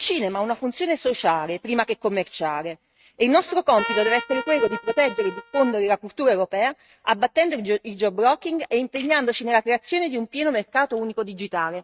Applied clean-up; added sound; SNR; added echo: neural mask model RNNoise.